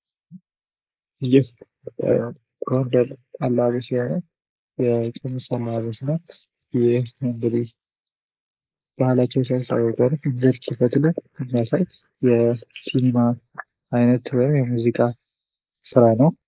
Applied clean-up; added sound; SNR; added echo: neural mask model Resemble Enhance denoiser.